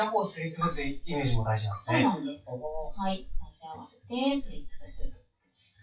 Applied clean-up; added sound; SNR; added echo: classical method WPE with log-MMSE.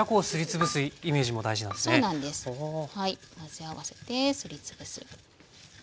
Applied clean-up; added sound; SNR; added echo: none; none; none; none.